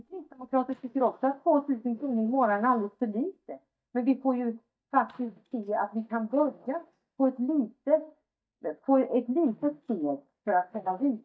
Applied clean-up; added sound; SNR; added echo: neural mask model DeepFilterNet 3.